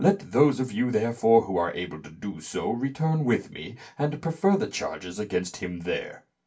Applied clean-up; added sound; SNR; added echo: none; none; none; reverberation time 0.2 s.